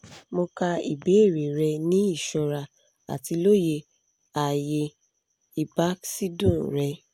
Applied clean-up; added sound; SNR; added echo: none; none; none; none.